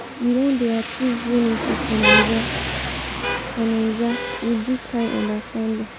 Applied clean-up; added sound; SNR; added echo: none; Rain; 2 dB; none.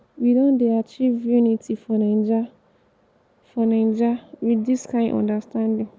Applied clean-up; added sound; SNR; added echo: none; none; none; none.